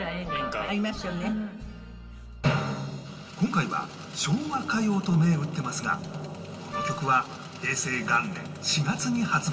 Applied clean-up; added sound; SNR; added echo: none; Wind instrument, woodwind instrument; 7 dB; reverberation time 1.9 s.